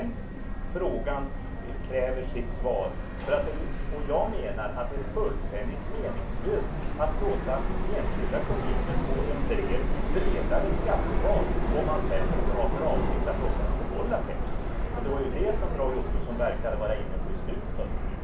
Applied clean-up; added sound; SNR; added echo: none; Subway, metro, underground; -5 dB; reverberation time 0.3 s.